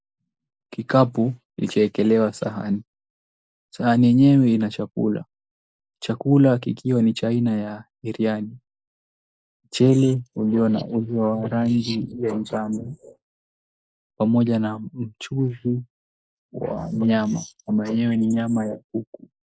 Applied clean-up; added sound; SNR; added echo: neural mask model Resemble Enhance denoiser.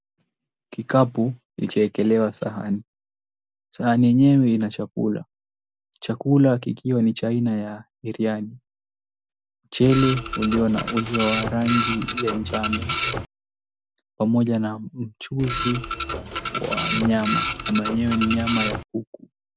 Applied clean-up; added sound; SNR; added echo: none; Printer; 0 dB; none.